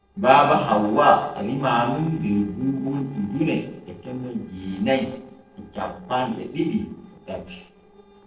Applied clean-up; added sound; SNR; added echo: neural separator model SepFormer DNS4.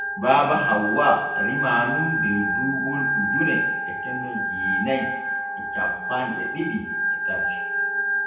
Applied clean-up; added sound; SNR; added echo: none; Organ; -1 dB; reverberation time 0.9 s.